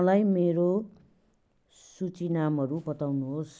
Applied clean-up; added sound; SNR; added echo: none; none; none; none.